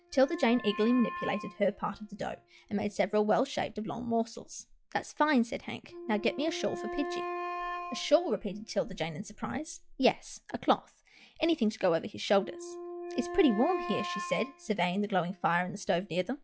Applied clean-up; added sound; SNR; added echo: classical method log-MMSE.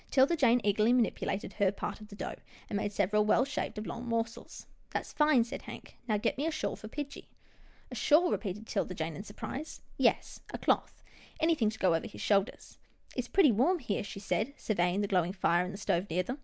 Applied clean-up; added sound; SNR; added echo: none; none; none; none.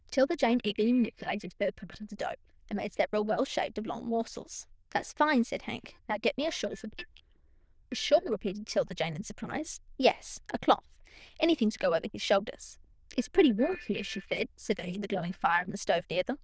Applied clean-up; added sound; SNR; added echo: neural diffusion model UNIVERSE++.